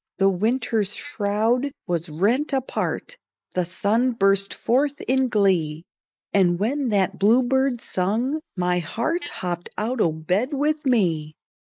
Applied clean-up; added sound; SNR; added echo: neural mask model Resemble Enhance denoiser.